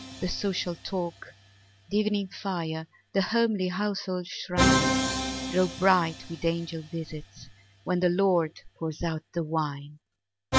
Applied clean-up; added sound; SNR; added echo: none; Musical instrument; 4 dB; none.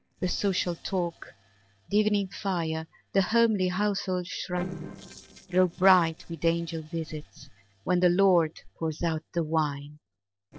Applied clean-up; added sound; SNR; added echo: neural separator model SepFormer DNS4.